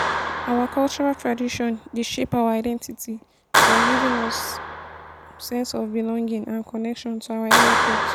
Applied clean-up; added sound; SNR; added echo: none; Clapping; -1 dB; none.